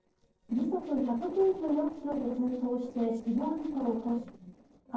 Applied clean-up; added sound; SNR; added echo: neural separator model SepFormer DNS4.